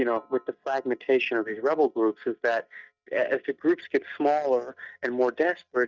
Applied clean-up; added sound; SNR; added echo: neural mask model DeepFilterNet 3.